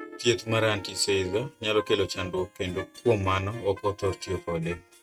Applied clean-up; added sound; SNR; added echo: neural mask model RNNoise.